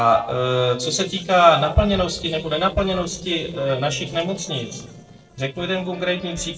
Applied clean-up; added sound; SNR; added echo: neural separator model SepFormer DNS4.